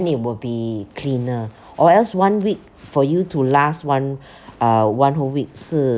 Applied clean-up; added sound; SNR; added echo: none; none; none; none.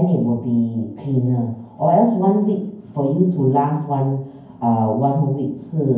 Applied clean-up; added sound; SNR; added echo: none; none; none; reverberation time 0.9 s.